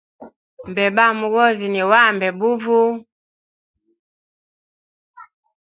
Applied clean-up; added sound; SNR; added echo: none; none; none; none.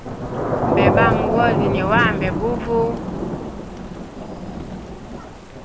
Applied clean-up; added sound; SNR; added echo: none; Thunder / Rain; -2 dB; none.